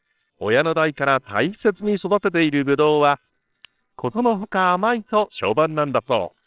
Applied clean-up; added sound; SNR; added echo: neural separator model SepFormer WHAMR!.